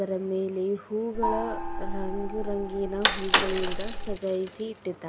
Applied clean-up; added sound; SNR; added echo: none; Gong + Bicycle; -3 dB; none.